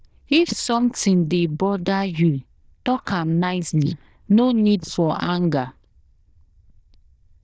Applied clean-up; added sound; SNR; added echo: neural diffusion model UNIVERSE++.